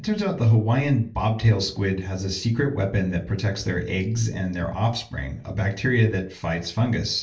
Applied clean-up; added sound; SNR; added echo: none; none; none; reverberation time 0.3 s.